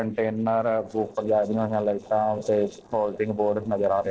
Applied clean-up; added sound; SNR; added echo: neural separator model SepFormer DNS4.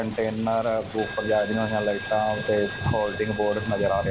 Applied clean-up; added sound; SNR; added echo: none; Coin (dropping); 10 dB; none.